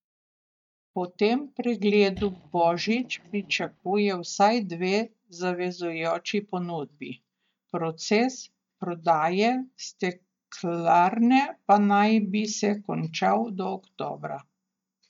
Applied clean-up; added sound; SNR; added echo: neural mask model DeepFilterNet 3.